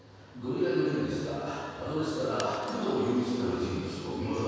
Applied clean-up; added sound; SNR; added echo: none; Shatter; 20 dB; reverberation time 2.2 s.